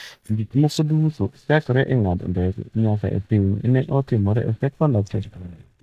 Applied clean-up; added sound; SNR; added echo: neural mask model DeepFilterNet 3.